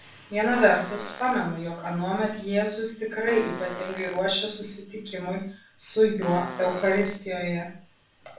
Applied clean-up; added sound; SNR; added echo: none; Fart; 15 dB; reverberation time 0.4 s.